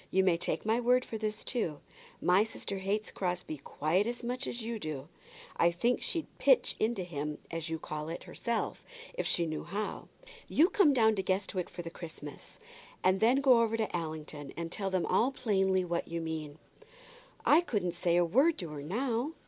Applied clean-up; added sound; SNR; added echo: none; none; none; none.